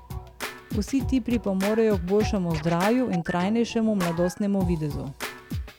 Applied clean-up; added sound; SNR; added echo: none; Scratching (performance technique); 9 dB; none.